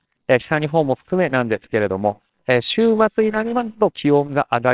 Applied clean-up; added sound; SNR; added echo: neural separator model SepFormer WHAMR!.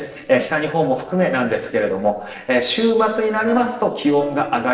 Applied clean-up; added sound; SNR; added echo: neural separator model SepFormer DNS4.